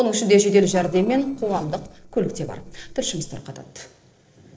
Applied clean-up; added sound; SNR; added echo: neural separator model SepFormer DNS4.